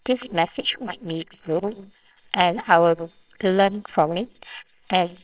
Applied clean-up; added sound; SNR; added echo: neural separator model SepFormer WHAMR!.